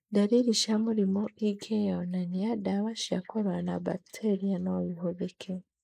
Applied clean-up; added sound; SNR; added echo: neural mask model Resemble Enhance denoiser.